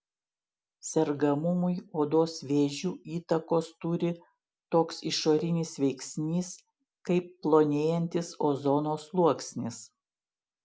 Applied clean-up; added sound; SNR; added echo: none; none; none; none.